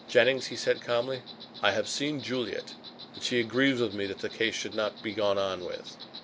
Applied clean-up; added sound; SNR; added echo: none; Insect; 16 dB; none.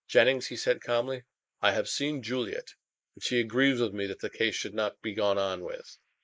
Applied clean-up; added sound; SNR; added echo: neural mask model Resemble Enhance denoiser.